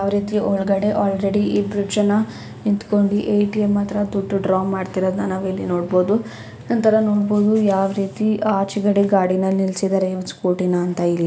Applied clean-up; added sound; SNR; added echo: none; none; none; none.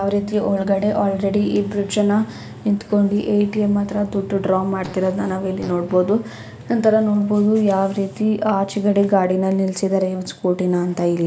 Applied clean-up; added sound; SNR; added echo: none; Fart; 19 dB; none.